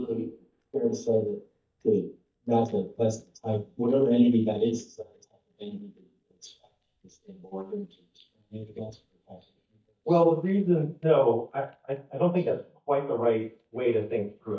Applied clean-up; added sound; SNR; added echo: neural mask model DeepFilterNet 3.